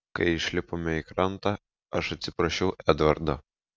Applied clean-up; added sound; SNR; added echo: none; none; none; none.